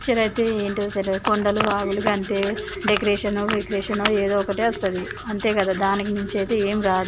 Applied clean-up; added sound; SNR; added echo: none; Domestic sounds, home sounds; 13 dB; none.